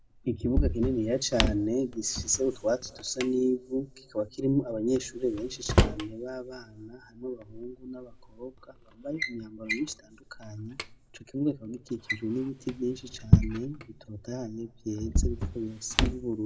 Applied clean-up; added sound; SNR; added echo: none; Drawer open or close; 0 dB; reverberation time 0.2 s.